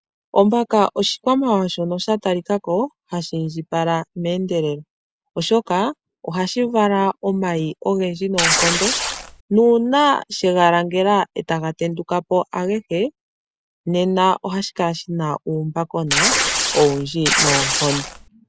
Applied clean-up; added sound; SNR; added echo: none; Tearing; 0 dB; none.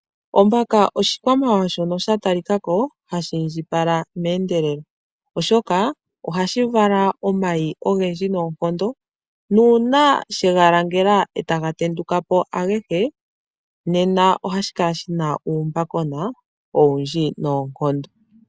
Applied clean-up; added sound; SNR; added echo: none; none; none; none.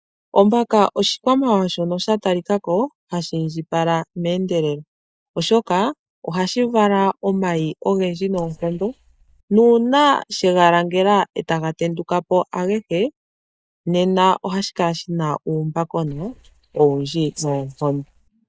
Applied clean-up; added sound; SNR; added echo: neural mask model DeepFilterNet 3.